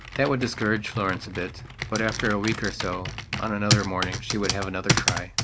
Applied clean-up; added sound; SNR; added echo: none; Computer keyboard; 2 dB; none.